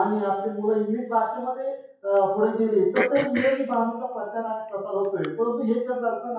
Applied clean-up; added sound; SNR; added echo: classical method WPE with log-MMSE.